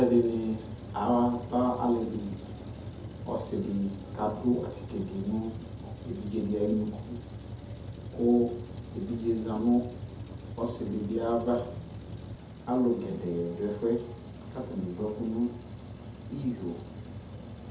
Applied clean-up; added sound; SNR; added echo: none; Truck; 11 dB; reverberation time 0.5 s.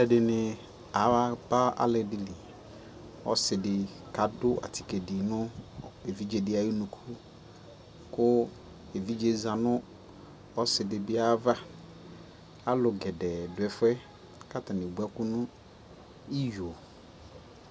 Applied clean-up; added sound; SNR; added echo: none; none; none; none.